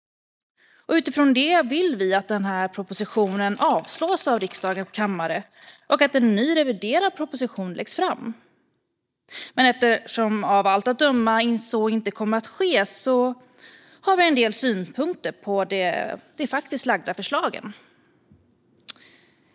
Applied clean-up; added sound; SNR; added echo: neural mask model DeepFilterNet 3.